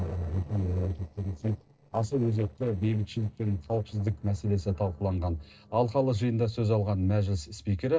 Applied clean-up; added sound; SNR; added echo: neural separator model SepFormer DNS4.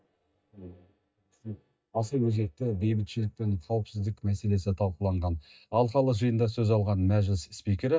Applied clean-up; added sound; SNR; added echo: neural mask model DeepFilterNet 3.